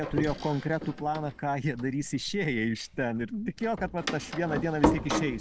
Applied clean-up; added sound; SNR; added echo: none; Door; 4 dB; none.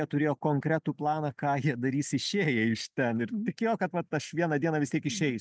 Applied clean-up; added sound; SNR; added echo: none; none; none; none.